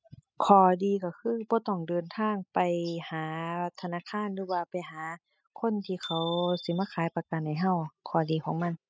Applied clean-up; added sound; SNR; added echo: classical method spectral subtraction.